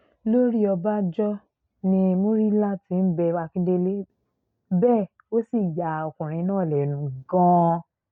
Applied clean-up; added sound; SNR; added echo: none; none; none; none.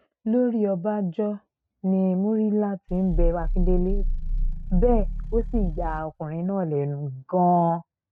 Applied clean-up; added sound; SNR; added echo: neural mask model RNNoise.